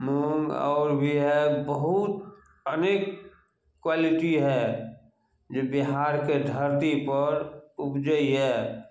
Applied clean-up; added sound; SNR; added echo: none; none; none; none.